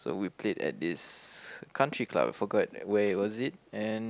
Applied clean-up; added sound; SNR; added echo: none; none; none; none.